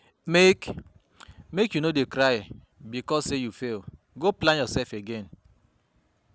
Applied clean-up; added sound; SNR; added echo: none; none; none; none.